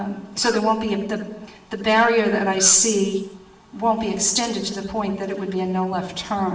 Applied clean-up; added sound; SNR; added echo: none; Cough; 19 dB; reverberation time 0.8 s.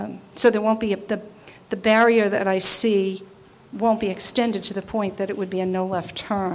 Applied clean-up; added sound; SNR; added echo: none; none; none; none.